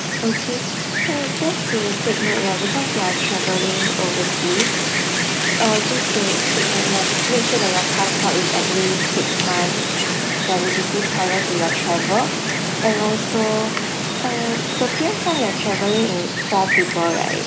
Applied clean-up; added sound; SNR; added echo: none; Wind; -2 dB; none.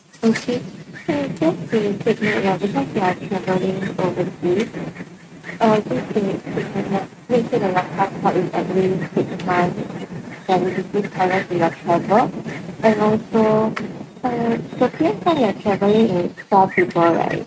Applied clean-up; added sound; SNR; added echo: neural mask model RNNoise.